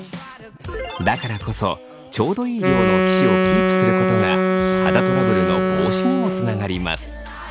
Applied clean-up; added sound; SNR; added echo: none; Wind instrument, woodwind instrument; -3 dB; none.